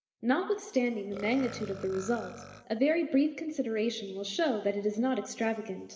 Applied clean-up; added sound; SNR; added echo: none; Burping, eructation; 17 dB; reverberation time 2.4 s.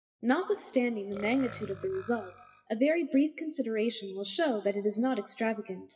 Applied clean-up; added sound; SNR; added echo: classical method WPE with log-MMSE.